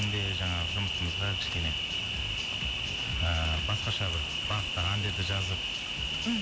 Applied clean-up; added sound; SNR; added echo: none; Cricket; 0 dB; none.